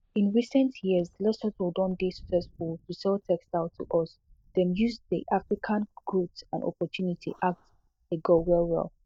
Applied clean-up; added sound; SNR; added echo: neural mask model DeepFilterNet 3.